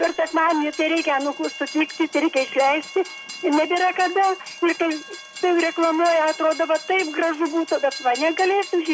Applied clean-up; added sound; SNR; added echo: none; Train; 15 dB; none.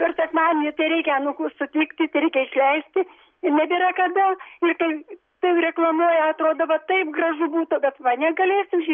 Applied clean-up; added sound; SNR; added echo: none; none; none; none.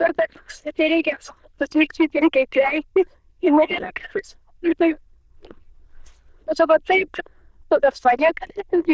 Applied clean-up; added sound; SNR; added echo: neural diffusion model UNIVERSE++.